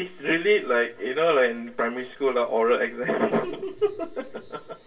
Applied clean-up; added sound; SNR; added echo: none; none; none; reverberation time 0.1 s.